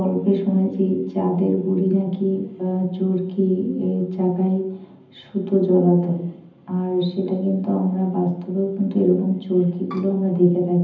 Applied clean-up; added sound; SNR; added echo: none; Bowed string instrument; 19 dB; reverberation time 0.8 s.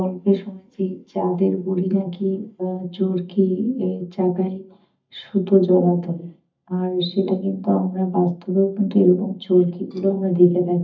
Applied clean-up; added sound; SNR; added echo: neural mask model DeepFilterNet 3.